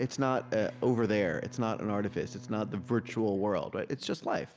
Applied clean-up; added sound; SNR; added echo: none; Bowed string instrument; 18 dB; none.